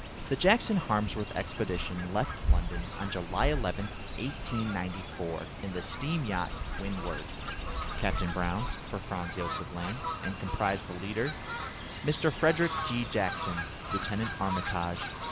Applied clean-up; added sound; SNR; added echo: none; Fowl; 2 dB; none.